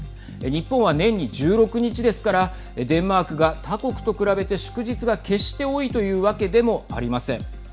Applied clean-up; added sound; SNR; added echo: none; none; none; none.